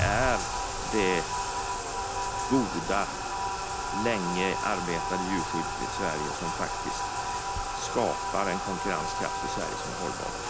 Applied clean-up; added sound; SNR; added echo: none; Bathtub (filling or washing); -1 dB; none.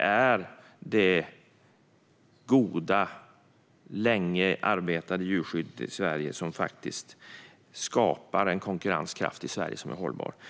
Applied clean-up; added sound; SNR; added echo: none; none; none; none.